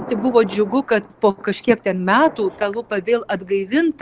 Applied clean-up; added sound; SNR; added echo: none; Thunder; 20 dB; none.